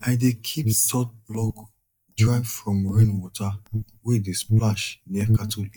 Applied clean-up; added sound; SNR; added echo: neural mask model DeepFilterNet 3.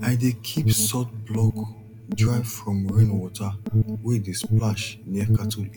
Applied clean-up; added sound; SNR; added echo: none; Alarm; -1 dB; none.